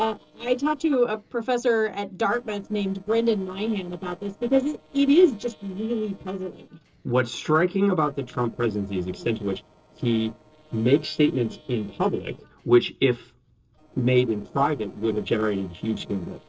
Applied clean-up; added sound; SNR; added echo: neural separator model SepFormer DNS4.